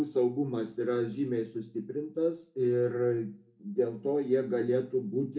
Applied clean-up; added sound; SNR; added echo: none; none; none; reverberation time 0.3 s.